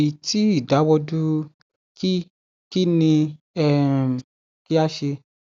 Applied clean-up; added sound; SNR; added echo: none; none; none; none.